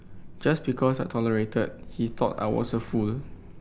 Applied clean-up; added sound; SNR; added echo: none; Sliding door; 14 dB; none.